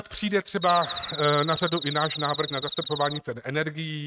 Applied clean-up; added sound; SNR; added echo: neural mask model RNNoise.